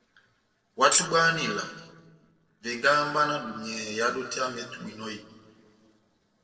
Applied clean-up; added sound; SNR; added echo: neural separator model SepFormer DNS4.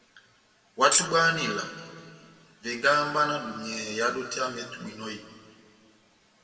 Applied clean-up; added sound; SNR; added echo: none; Tambourine; -1 dB; reverberation time 2.0 s.